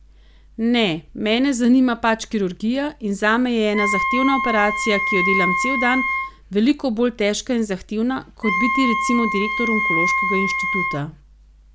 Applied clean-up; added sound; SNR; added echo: none; Wind instrument, woodwind instrument; 1 dB; none.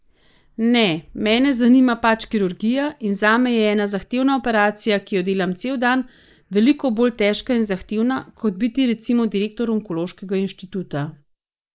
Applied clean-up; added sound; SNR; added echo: neural mask model Resemble Enhance denoiser.